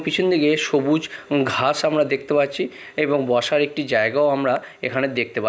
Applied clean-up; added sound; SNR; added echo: none; none; none; none.